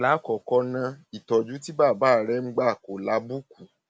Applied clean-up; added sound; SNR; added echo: none; none; none; none.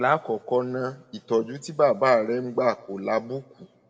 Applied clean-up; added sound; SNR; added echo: none; none; none; reverberation time 1.6 s.